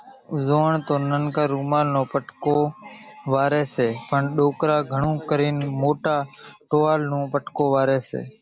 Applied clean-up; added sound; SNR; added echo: none; none; none; none.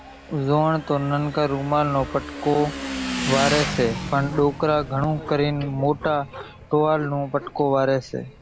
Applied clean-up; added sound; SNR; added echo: none; Motorcycle / Engine; 10 dB; none.